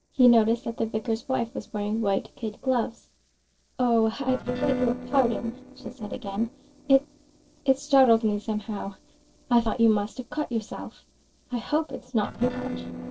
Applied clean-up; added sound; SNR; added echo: neural separator model SepFormer DNS4.